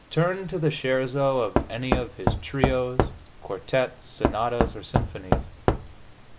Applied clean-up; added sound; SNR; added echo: none; Knock / Wood; -1 dB; none.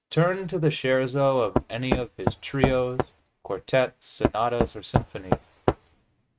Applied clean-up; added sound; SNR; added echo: neural mask model RNNoise.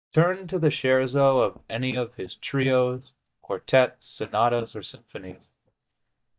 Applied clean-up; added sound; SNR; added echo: neural mask model DeepFilterNet 3.